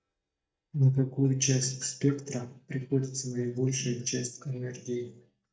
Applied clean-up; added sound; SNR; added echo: neural mask model DeepFilterNet 3.